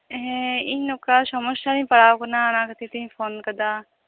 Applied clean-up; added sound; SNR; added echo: none; none; none; none.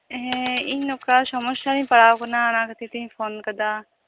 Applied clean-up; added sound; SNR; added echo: none; Coin (dropping); 15 dB; none.